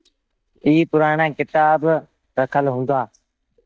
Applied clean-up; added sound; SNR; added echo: neural mask model DeepFilterNet 3.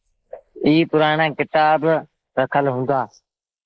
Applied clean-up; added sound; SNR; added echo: neural mask model Resemble Enhance denoiser.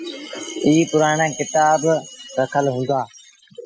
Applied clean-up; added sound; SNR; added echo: classical method Wiener filter.